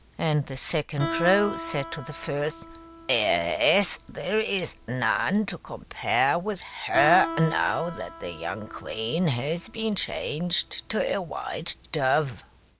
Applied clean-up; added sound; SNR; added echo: none; Guitar; 12 dB; none.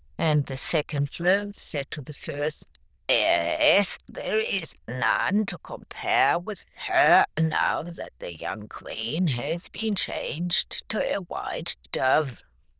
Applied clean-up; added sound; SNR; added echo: neural diffusion model UNIVERSE++.